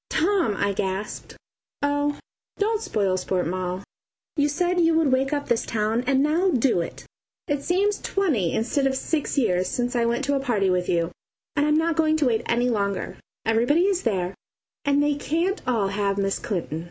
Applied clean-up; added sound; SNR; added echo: none; none; none; none.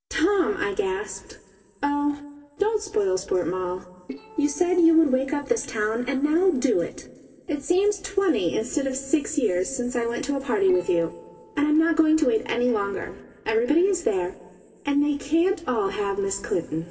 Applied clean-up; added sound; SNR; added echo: neural separator model SepFormer DNS4.